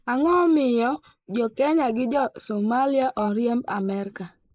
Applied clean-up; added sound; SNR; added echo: neural mask model Resemble Enhance denoiser.